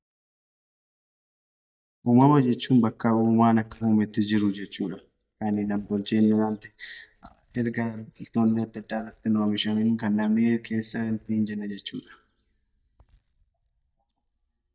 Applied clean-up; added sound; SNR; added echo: neural mask model DeepFilterNet 3.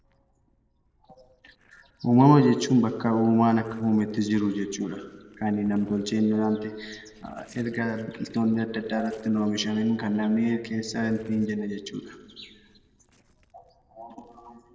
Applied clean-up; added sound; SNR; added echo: neural separator model SepFormer DNS4.